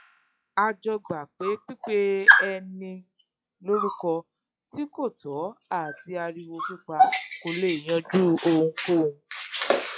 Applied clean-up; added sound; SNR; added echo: classical method log-MMSE.